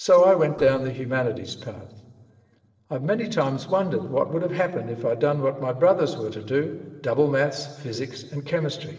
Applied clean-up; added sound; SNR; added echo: neural separator model SepFormer DNS4.